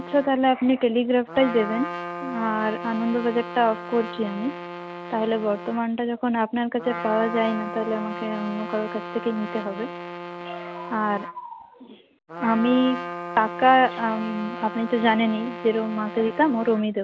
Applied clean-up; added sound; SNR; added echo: none; Trumpet; 10 dB; none.